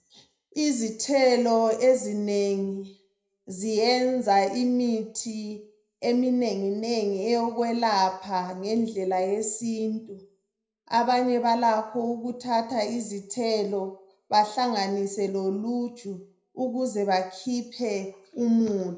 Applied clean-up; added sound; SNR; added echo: none; none; none; reverberation time 0.5 s.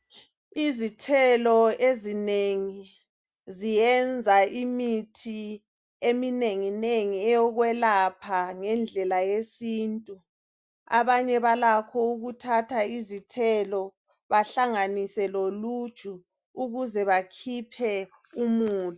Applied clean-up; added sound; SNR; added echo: none; none; none; none.